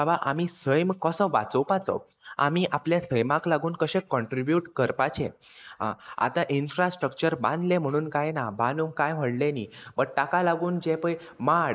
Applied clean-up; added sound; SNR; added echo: neural mask model Resemble Enhance denoiser.